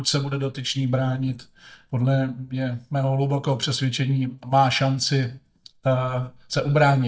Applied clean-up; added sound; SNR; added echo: neural mask model DeepFilterNet 3.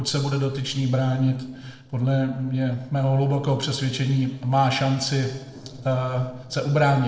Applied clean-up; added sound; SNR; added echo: neural separator model SepFormer DNS4.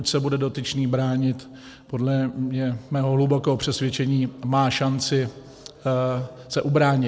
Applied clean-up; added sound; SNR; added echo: none; none; none; none.